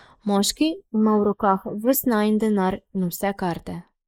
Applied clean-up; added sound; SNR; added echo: neural mask model Resemble Enhance denoiser.